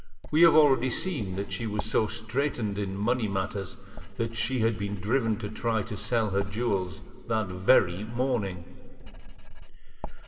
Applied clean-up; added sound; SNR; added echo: none; Writing; 8 dB; reverberation time 2.2 s.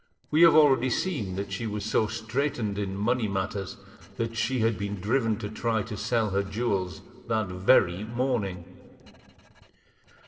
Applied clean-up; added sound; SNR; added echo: neural separator model SepFormer DNS4.